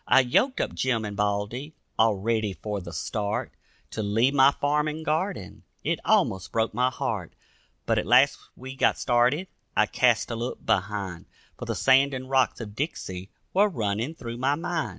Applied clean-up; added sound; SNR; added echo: none; none; none; none.